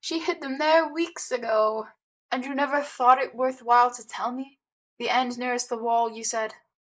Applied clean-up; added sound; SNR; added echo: neural mask model Resemble Enhance denoiser.